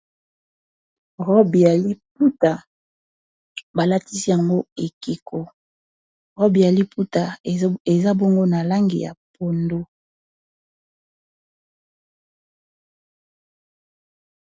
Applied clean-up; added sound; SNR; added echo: none; none; none; none.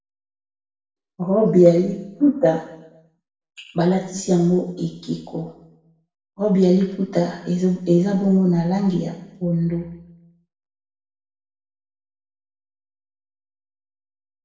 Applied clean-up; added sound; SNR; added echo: none; none; none; reverberation time 0.8 s.